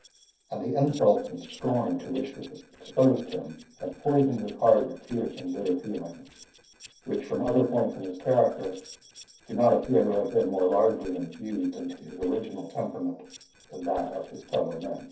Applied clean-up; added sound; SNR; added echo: neural separator model SepFormer DNS4.